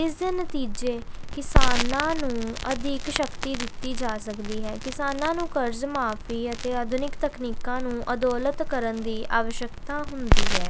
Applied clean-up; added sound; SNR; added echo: none; Crackle; -3 dB; none.